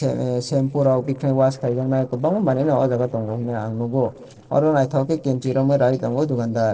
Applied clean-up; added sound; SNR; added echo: neural separator model SepFormer DNS4.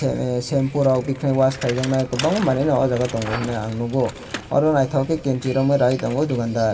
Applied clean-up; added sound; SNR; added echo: none; Bicycle; 15 dB; reverberation time 2.8 s.